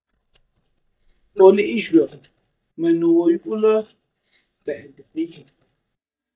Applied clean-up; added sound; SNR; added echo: neural mask model DeepFilterNet 3.